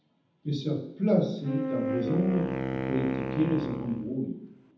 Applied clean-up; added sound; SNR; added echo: none; Wind instrument, woodwind instrument; 3 dB; reverberation time 0.8 s.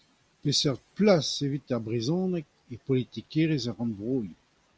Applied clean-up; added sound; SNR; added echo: none; none; none; none.